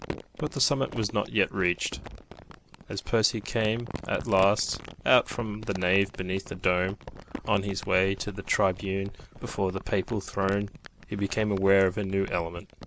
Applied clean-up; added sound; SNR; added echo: none; Crumpling, crinkling; 15 dB; none.